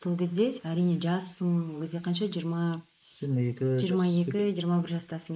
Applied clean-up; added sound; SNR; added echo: neural mask model Resemble Enhance denoiser.